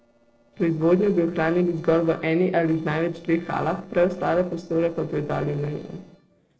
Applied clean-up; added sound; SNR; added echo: neural separator model SepFormer DNS4.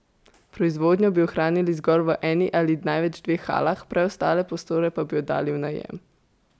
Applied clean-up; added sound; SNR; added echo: none; none; none; none.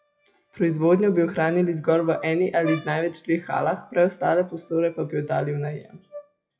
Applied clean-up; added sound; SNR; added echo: classical method WPE with log-MMSE.